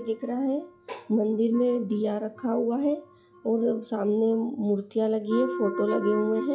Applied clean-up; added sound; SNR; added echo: classical method log-MMSE.